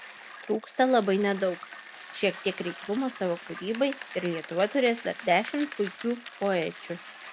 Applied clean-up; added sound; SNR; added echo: none; Bicycle; 14 dB; none.